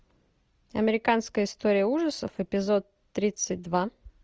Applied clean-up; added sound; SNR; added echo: none; none; none; none.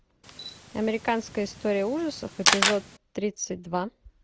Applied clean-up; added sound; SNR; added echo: none; Camera; 0 dB; none.